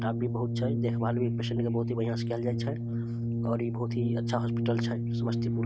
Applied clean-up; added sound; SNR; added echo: none; Brass instrument; -5 dB; none.